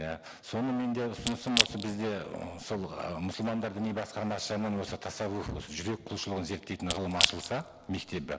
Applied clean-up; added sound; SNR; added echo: none; Crack / Crushing; -1 dB; none.